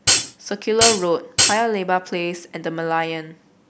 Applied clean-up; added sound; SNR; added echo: none; Hi-hat; -4 dB; none.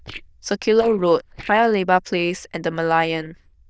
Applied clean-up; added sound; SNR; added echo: neural diffusion model UNIVERSE++.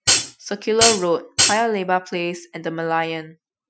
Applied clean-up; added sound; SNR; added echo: classical method Wiener filter.